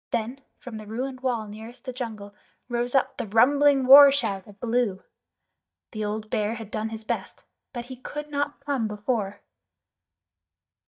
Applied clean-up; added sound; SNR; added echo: neural mask model DeepFilterNet 3.